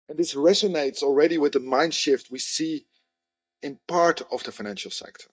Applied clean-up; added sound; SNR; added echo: neural mask model DeepFilterNet 3.